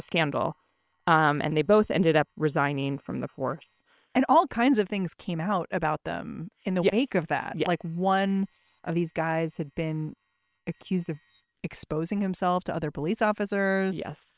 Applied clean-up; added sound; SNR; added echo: neural separator model SepFormer WHAM!.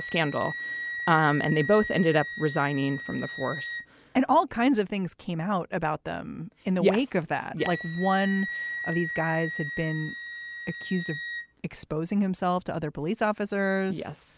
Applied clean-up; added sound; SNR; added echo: none; Wind instrument, woodwind instrument; 10 dB; none.